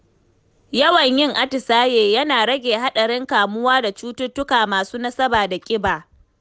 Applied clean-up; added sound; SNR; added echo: none; none; none; none.